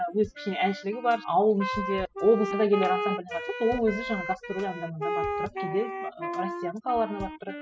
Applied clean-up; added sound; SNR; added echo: classical method spectral subtraction.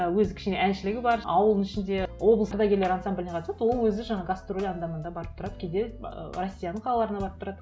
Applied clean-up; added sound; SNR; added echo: none; none; none; none.